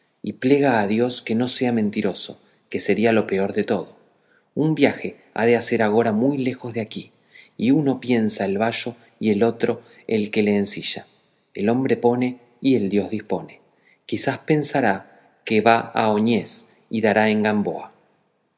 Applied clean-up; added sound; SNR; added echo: none; none; none; none.